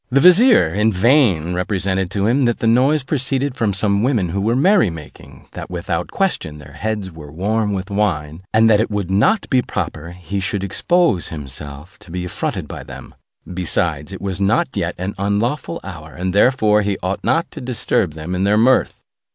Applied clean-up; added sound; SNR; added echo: none; none; none; none.